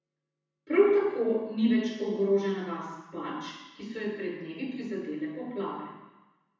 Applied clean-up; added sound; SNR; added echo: none; none; none; reverberation time 1.1 s.